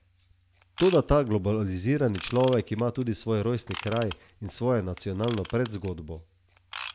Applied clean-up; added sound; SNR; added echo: none; Ratchet, pawl / Tools; 17 dB; none.